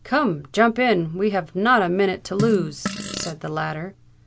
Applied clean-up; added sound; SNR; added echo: none; Fart; 8 dB; none.